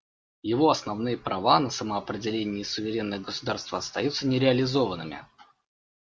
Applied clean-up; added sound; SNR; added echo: none; none; none; none.